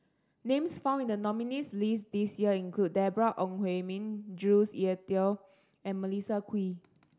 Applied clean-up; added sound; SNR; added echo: none; none; none; none.